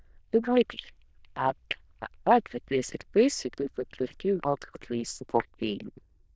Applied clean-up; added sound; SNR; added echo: neural diffusion model UNIVERSE++.